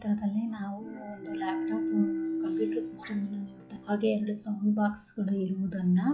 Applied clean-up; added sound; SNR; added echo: classical method log-MMSE.